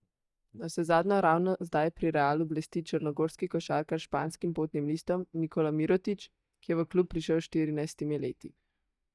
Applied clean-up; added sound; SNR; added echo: neural mask model DeepFilterNet 3.